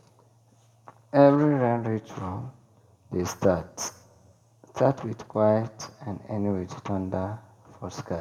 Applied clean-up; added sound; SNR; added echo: none; none; none; reverberation time 0.6 s.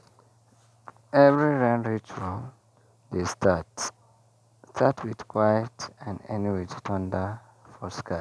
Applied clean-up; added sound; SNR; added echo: none; none; none; none.